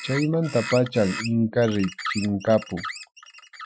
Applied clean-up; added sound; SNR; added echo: classical method Wiener filter.